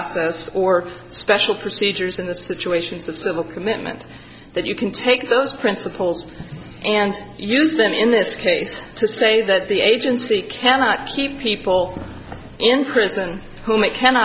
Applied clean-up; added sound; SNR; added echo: none; none; none; none.